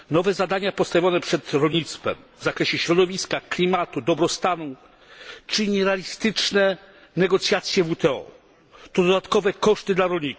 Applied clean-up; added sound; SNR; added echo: none; none; none; none.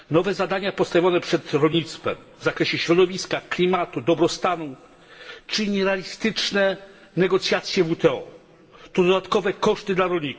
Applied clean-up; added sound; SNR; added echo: none; none; none; reverberation time 1.0 s.